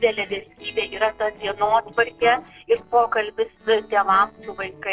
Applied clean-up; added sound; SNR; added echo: neural separator model SepFormer DNS4.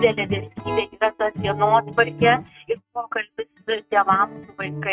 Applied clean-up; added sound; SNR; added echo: neural mask model RNNoise.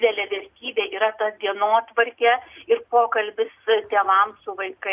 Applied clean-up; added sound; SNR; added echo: none; none; none; none.